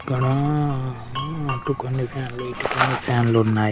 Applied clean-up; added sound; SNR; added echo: none; Glass; 13 dB; none.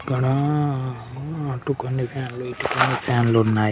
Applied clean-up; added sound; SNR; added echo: none; none; none; none.